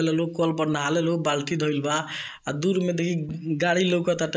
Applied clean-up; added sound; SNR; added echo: neural mask model Resemble Enhance denoiser.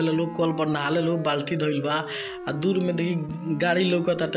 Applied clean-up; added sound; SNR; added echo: none; Siren; 12 dB; none.